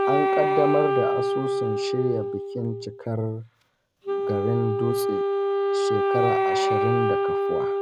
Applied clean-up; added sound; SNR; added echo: none; Wind instrument, woodwind instrument; -4 dB; none.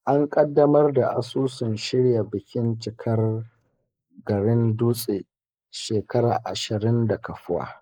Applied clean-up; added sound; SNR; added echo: neural mask model Resemble Enhance denoiser.